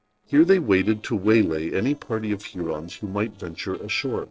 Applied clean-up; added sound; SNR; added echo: neural separator model SepFormer DNS4.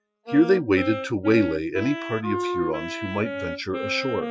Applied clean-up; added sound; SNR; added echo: classical method Wiener filter.